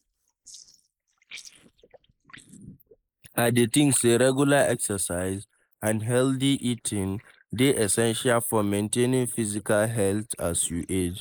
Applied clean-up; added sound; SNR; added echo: neural mask model Resemble Enhance denoiser.